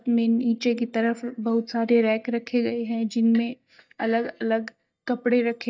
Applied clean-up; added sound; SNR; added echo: neural mask model DeepFilterNet 3.